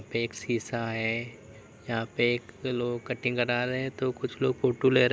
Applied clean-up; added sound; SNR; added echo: none; none; none; none.